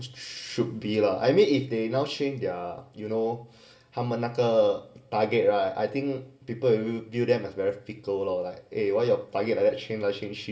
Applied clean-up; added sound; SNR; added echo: none; none; none; reverberation time 0.4 s.